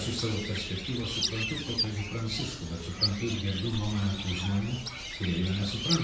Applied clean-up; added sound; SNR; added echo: none; Bird; 4 dB; reverberation time 0.6 s.